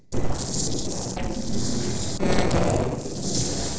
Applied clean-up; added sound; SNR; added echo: neural separator model SepFormer DNS4.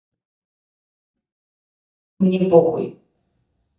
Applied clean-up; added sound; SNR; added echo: neural mask model DeepFilterNet 3.